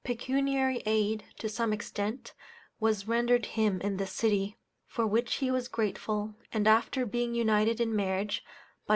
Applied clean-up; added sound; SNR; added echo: none; none; none; none.